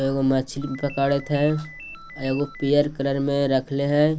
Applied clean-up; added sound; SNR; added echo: none; Buzz + Ringtone; 18 dB; none.